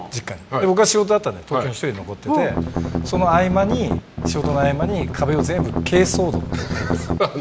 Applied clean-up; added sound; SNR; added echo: none; Strum; 3 dB; none.